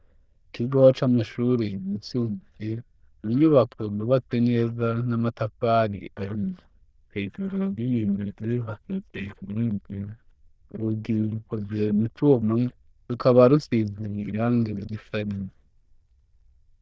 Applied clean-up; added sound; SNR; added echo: neural diffusion model UNIVERSE++.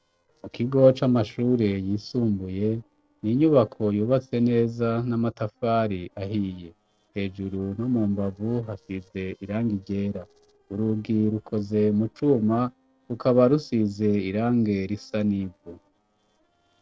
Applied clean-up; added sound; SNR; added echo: neural separator model SepFormer DNS4.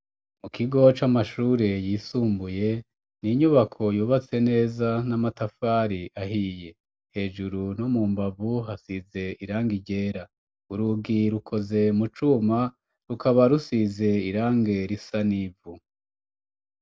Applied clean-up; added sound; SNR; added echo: none; none; none; none.